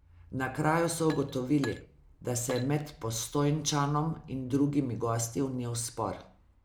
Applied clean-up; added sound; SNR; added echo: none; Glass; 17 dB; none.